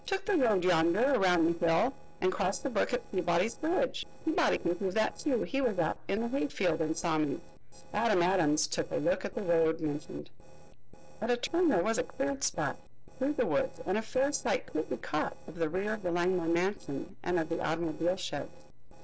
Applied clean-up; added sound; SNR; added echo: neural separator model SepFormer DNS4.